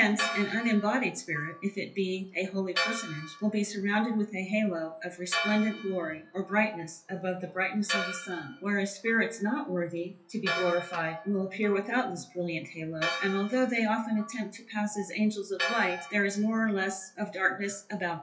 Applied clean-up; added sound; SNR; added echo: classical method WPE with log-MMSE.